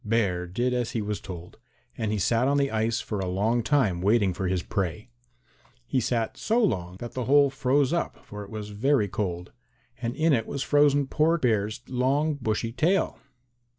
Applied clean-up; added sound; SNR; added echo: none; none; none; none.